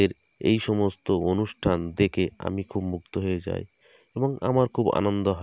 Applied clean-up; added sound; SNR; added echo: none; none; none; none.